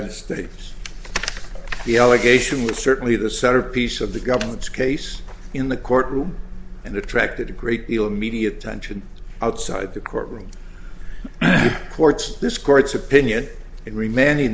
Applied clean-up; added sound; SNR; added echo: none; none; none; none.